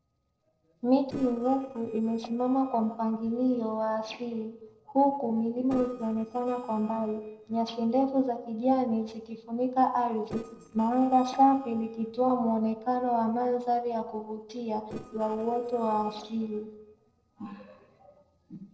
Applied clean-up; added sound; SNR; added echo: neural separator model SepFormer DNS4.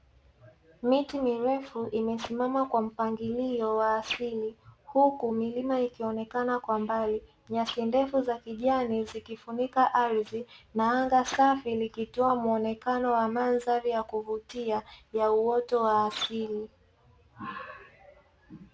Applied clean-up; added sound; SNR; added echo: none; none; none; none.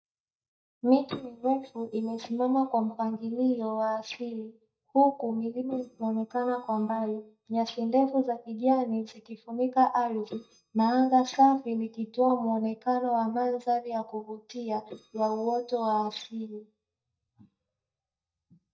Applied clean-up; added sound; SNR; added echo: neural mask model DeepFilterNet 3.